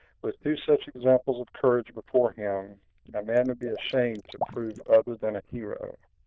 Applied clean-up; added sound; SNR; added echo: neural diffusion model UNIVERSE++.